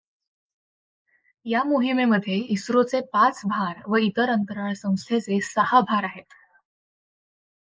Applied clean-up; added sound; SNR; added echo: neural mask model Resemble Enhance denoiser.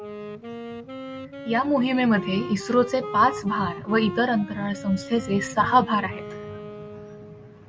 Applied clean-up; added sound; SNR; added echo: none; Wind instrument, woodwind instrument; 12 dB; none.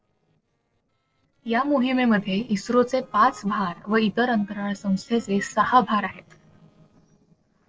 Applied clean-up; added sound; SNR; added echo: neural separator model SepFormer DNS4.